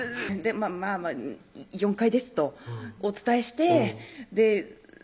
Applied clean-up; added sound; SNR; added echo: none; none; none; none.